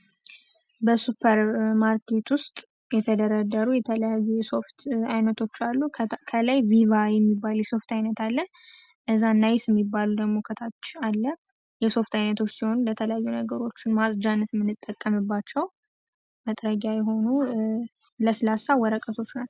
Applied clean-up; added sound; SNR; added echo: none; none; none; none.